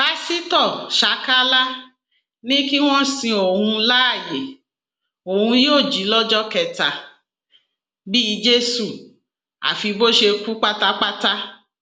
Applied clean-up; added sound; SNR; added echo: none; none; none; none.